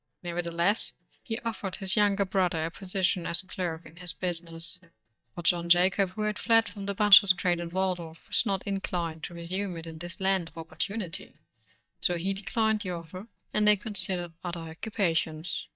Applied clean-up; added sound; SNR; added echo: neural mask model DeepFilterNet 3.